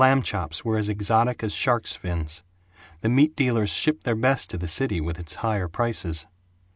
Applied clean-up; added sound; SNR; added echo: none; none; none; none.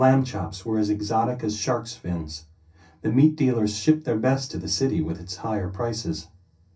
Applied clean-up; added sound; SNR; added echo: none; none; none; reverberation time 0.3 s.